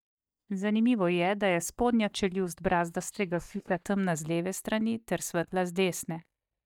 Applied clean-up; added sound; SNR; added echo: neural mask model DeepFilterNet 3.